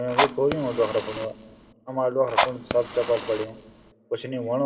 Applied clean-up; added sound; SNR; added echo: none; Fire; 3 dB; reverberation time 1.7 s.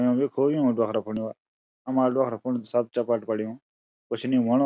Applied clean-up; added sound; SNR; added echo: none; none; none; none.